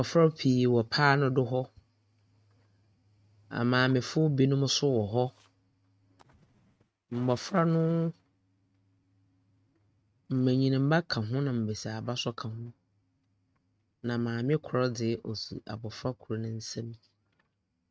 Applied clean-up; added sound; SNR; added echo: neural mask model RNNoise.